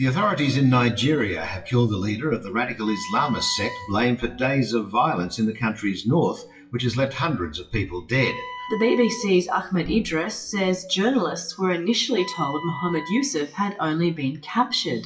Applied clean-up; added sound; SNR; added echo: classical method WPE with log-MMSE.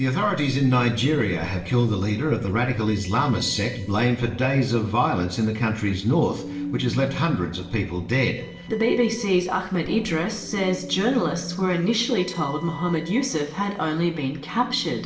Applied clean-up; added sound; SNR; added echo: neural separator model SepFormer DNS4.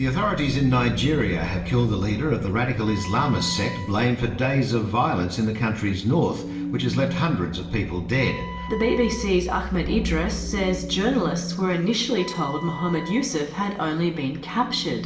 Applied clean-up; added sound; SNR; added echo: none; Wind instrument, woodwind instrument; 16 dB; reverberation time 0.8 s.